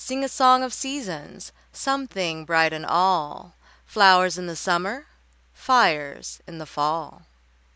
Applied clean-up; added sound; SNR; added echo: none; none; none; none.